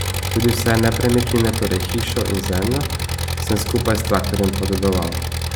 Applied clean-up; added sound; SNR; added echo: none; Engine; 2 dB; none.